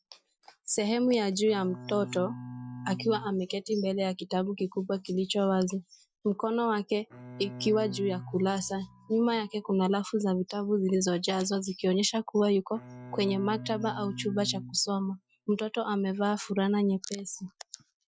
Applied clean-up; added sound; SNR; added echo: classical method Wiener filter.